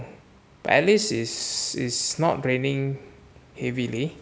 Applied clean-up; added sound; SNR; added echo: none; none; none; none.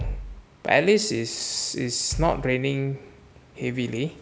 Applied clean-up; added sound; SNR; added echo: none; Bass drum; 12 dB; none.